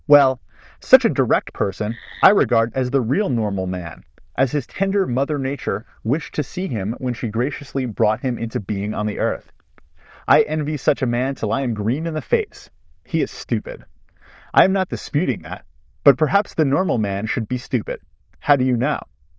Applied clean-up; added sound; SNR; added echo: neural diffusion model UNIVERSE++.